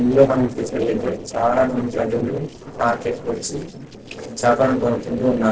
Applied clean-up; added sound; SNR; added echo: neural separator model SepFormer DNS4.